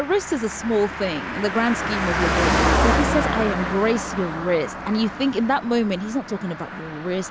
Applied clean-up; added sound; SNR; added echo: none; Car passing by; 2 dB; none.